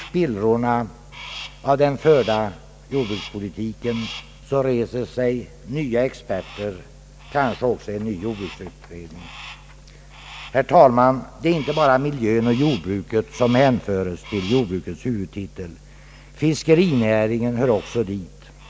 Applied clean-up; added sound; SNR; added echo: none; Crow; 20 dB; none.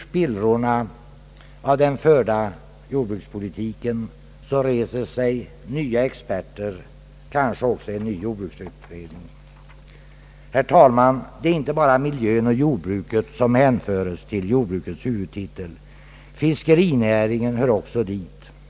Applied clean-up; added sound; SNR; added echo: none; none; none; none.